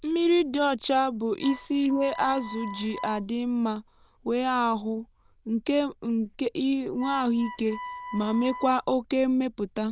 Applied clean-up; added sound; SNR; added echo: neural diffusion model UNIVERSE++.